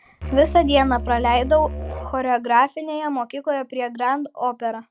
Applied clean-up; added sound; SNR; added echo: none; Musical instrument; 9 dB; none.